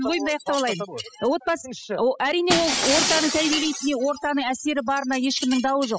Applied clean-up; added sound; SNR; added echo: classical method spectral subtraction.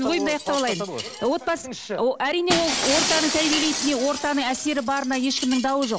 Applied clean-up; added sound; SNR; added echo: none; Shatter; 5 dB; none.